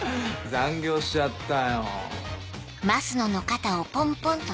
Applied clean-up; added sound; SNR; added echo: none; none; none; none.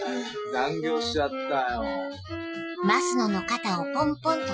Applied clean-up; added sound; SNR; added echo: classical method Wiener filter.